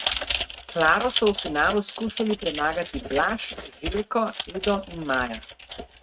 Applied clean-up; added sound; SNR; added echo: neural mask model RNNoise.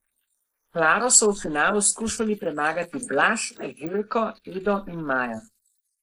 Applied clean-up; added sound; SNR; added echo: neural mask model Resemble Enhance denoiser.